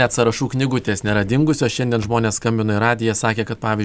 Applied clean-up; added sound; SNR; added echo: none; none; none; none.